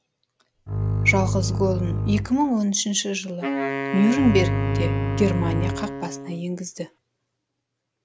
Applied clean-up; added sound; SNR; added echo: none; Bowed string instrument + Wind instrument, woodwind instrument; 0 dB; none.